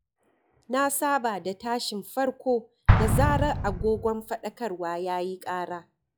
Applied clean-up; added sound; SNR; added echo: classical method log-MMSE.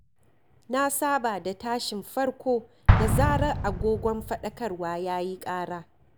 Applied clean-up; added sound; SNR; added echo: none; Explosion; 0 dB; none.